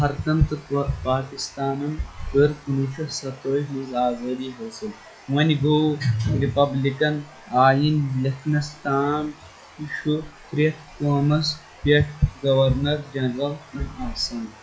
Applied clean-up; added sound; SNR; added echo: classical method log-MMSE.